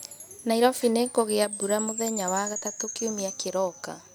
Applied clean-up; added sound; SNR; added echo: none; Chime; 10 dB; none.